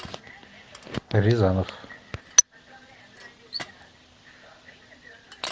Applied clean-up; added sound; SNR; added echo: none; Bicycle; 17 dB; none.